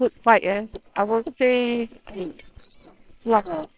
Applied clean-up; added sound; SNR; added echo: neural separator model SepFormer WHAMR!.